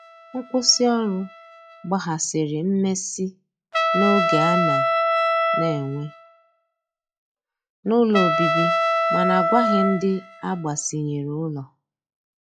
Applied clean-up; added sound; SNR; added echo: classical method log-MMSE.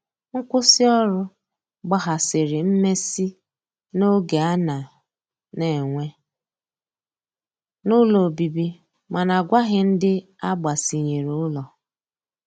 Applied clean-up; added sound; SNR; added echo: none; none; none; none.